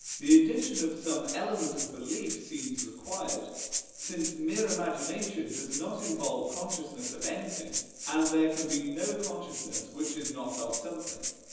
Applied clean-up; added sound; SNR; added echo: none; Rattle (instrument); 6 dB; reverberation time 1.1 s.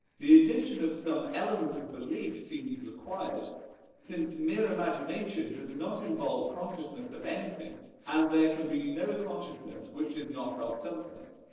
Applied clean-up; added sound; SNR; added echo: neural separator model SepFormer DNS4.